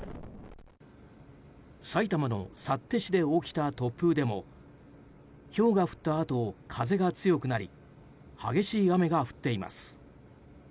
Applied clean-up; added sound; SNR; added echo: none; none; none; none.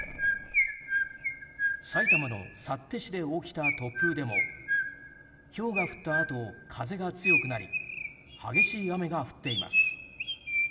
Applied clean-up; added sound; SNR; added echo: none; Chirp, tweet; -5 dB; reverberation time 1.3 s.